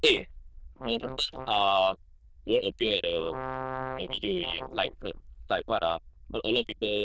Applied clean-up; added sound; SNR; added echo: neural diffusion model UNIVERSE++.